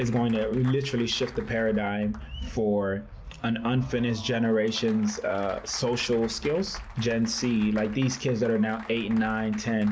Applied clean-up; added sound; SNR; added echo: none; Applause; 19 dB; none.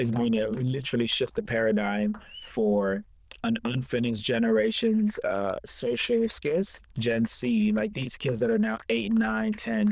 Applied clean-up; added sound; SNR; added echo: neural diffusion model UNIVERSE++.